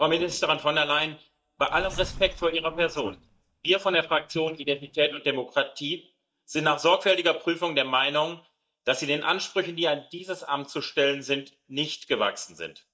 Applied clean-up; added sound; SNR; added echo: neural mask model DeepFilterNet 3.